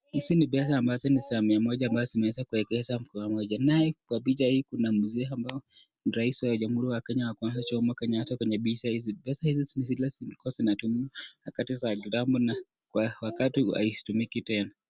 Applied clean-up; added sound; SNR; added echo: none; none; none; none.